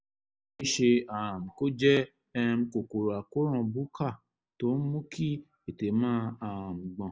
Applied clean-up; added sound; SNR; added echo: none; none; none; none.